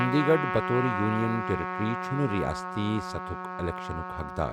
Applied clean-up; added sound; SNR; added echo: none; Trumpet; 4 dB; none.